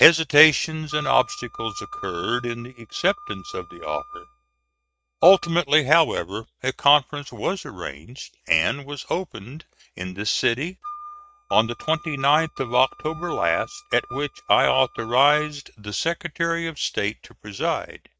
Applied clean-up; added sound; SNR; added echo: neural mask model RNNoise.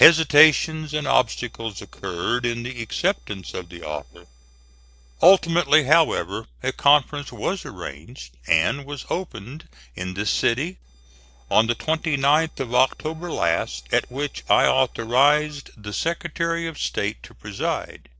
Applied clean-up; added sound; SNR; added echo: neural separator model SepFormer DNS4.